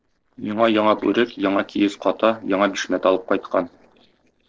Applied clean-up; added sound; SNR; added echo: neural separator model SepFormer DNS4.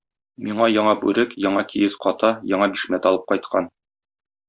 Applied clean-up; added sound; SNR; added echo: none; none; none; none.